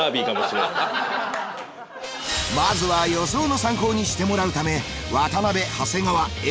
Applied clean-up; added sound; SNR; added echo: none; none; none; none.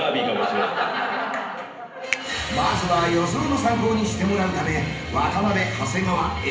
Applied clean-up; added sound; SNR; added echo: none; Finger snapping; 15 dB; reverberation time 0.8 s.